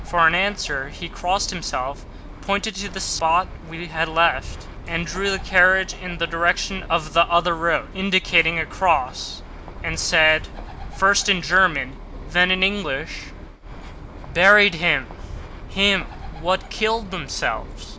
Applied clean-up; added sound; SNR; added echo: none; Bird; 13 dB; none.